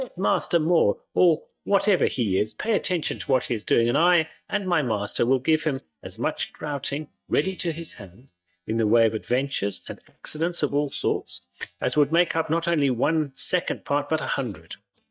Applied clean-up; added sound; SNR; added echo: neural mask model DeepFilterNet 3.